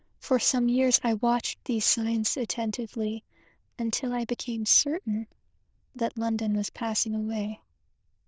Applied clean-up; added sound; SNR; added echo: neural diffusion model UNIVERSE++.